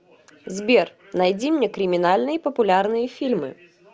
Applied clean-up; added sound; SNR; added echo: none; none; none; none.